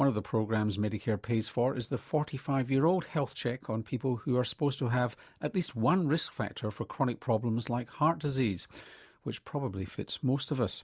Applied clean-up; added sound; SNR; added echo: none; none; none; none.